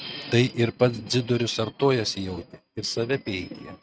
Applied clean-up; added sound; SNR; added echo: neural mask model RNNoise.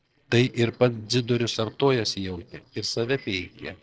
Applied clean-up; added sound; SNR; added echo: neural separator model SepFormer DNS4.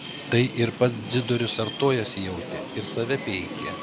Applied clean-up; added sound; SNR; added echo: none; Subway, metro, underground; 8 dB; none.